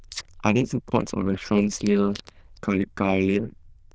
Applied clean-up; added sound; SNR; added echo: neural diffusion model UNIVERSE++.